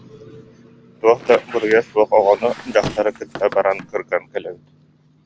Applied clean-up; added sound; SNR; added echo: none; Squeak; 14 dB; none.